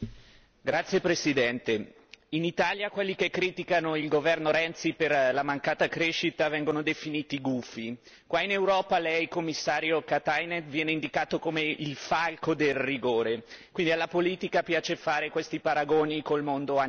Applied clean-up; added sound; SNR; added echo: none; none; none; none.